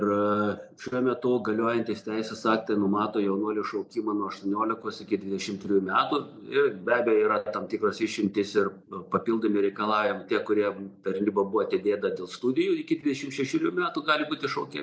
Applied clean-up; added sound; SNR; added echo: none; none; none; none.